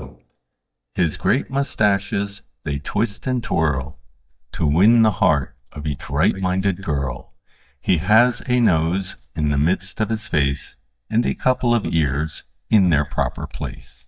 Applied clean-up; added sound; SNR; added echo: neural mask model DeepFilterNet 3.